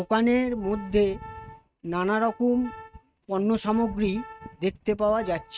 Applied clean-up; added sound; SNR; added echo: neural mask model RNNoise.